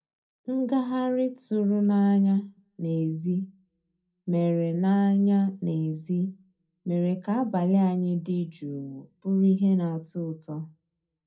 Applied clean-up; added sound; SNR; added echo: none; none; none; reverberation time 0.2 s.